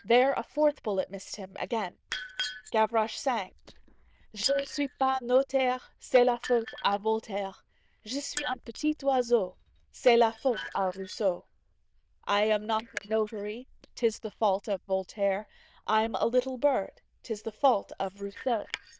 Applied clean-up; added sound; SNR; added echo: neural diffusion model UNIVERSE++.